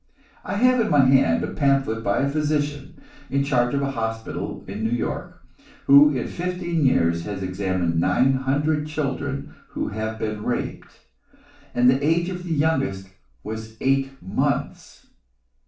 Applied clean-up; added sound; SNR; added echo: none; none; none; reverberation time 0.4 s.